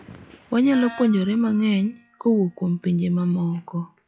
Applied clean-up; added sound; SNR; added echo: classical method log-MMSE.